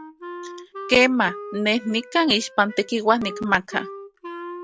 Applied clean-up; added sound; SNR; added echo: none; Wind instrument, woodwind instrument; 14 dB; none.